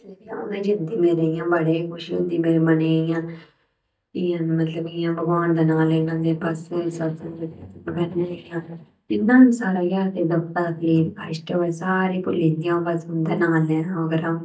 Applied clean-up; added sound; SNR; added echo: neural mask model DeepFilterNet 3.